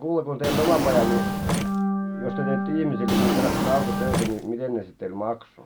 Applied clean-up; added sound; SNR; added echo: none; Drawer open or close + Organ; -2 dB; none.